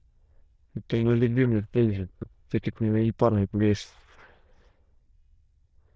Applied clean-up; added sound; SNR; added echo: neural diffusion model UNIVERSE++.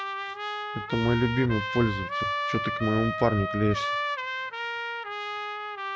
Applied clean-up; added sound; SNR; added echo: none; Trumpet; 3 dB; none.